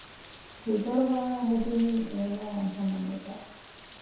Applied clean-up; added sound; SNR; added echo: none; Rain; 14 dB; reverberation time 0.7 s.